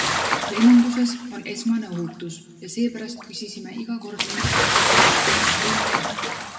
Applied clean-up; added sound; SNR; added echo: none; Bathtub (filling or washing) / Splash, splatter; -1 dB; reverberation time 1.5 s.